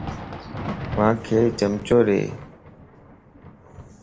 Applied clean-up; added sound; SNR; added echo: none; Thunder; 11 dB; none.